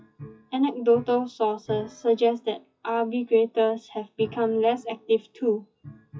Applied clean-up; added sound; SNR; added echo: classical method WPE with log-MMSE.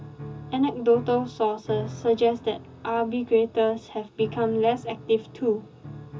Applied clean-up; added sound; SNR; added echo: none; Piano; 15 dB; reverberation time 0.2 s.